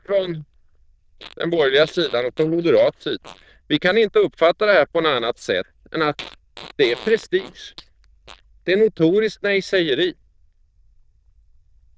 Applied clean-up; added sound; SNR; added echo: neural diffusion model UNIVERSE++.